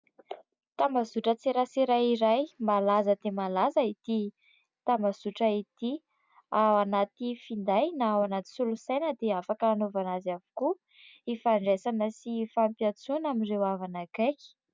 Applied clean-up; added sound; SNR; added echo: none; none; none; none.